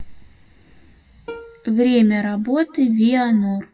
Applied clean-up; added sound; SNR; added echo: classical method WPE with log-MMSE.